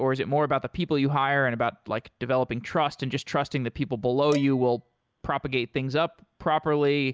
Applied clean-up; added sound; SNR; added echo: none; Dishes, pots, and pans; 19 dB; none.